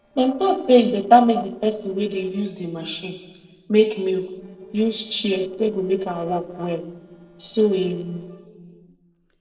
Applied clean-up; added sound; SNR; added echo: neural separator model SepFormer DNS4.